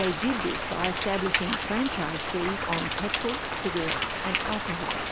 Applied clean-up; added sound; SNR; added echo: none; Rain; -2 dB; none.